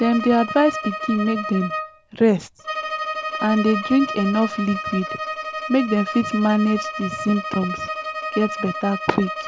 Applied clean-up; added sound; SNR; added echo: none; Bowed string instrument; 7 dB; none.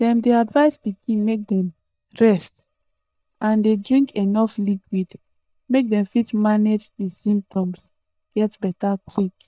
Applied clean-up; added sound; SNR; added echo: neural mask model DeepFilterNet 3.